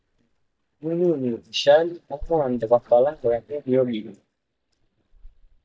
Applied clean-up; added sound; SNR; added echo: neural mask model DeepFilterNet 3.